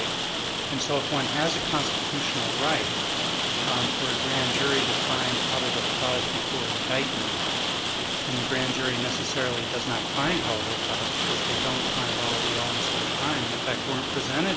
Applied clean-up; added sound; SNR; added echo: none; Rain; -4 dB; none.